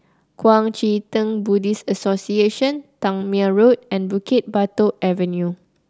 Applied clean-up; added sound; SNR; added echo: none; none; none; none.